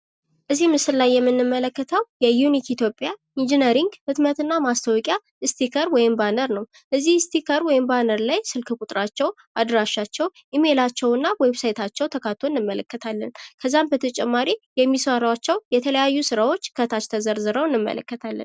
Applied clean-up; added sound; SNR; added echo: none; none; none; none.